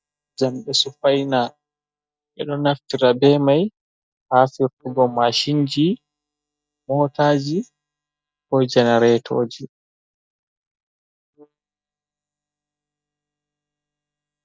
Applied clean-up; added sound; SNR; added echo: neural mask model DeepFilterNet 3.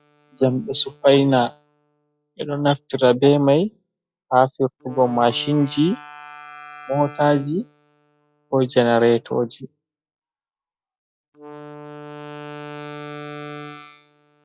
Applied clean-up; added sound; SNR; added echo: classical method log-MMSE.